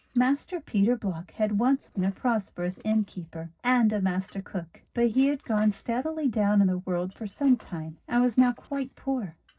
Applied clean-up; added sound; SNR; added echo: neural separator model SepFormer DNS4.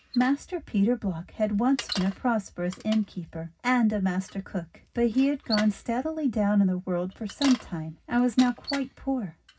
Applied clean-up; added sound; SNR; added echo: none; Bicycle; 16 dB; reverberation time 0.4 s.